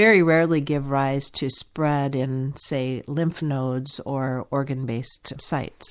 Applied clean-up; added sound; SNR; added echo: none; none; none; none.